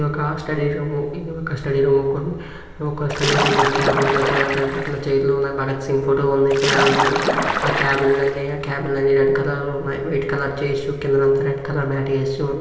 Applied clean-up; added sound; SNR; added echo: none; Splash, splatter; 2 dB; reverberation time 1.4 s.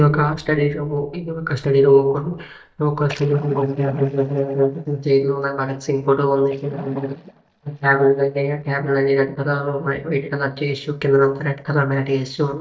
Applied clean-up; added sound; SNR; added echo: neural mask model DeepFilterNet 3.